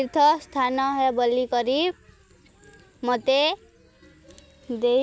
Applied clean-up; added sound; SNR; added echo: none; none; none; none.